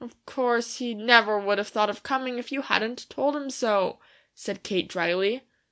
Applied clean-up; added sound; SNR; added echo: none; none; none; none.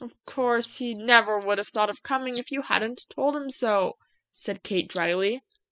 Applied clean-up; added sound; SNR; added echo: classical method spectral subtraction.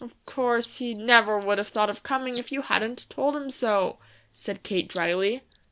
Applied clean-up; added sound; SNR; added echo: none; Bird; 13 dB; none.